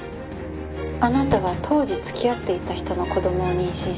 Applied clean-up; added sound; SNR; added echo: none; Fireworks; 15 dB; none.